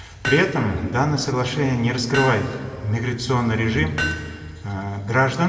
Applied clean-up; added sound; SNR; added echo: none; Hammer; 11 dB; reverberation time 2.6 s.